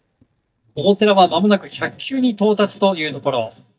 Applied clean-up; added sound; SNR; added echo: neural mask model DeepFilterNet 3.